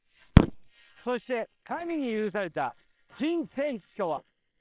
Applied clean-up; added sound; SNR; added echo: neural separator model SepFormer WHAM!.